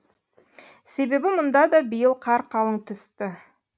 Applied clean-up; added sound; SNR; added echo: none; none; none; none.